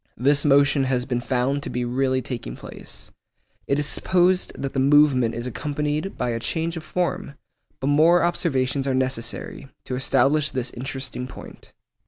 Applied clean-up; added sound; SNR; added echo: none; none; none; none.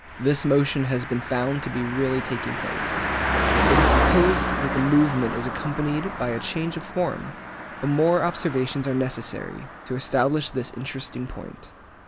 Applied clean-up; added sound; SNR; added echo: none; Car passing by; 2 dB; none.